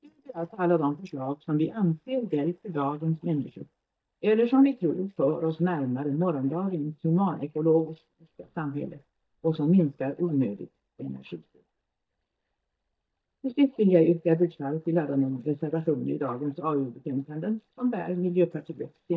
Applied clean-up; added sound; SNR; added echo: neural mask model DeepFilterNet 3.